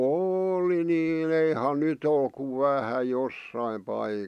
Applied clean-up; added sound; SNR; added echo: none; none; none; none.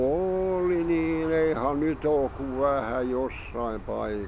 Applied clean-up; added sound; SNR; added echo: none; Aircraft; 14 dB; none.